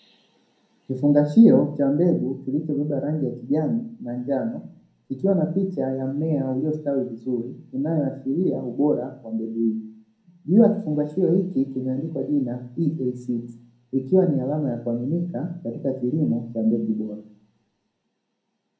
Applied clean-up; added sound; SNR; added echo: none; none; none; reverberation time 0.6 s.